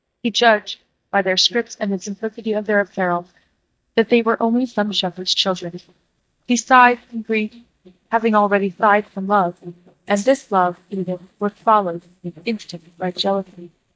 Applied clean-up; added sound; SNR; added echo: neural mask model DeepFilterNet 3.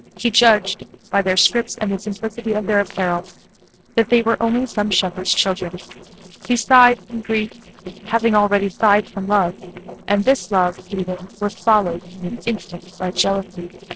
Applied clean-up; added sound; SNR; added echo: neural separator model SepFormer DNS4.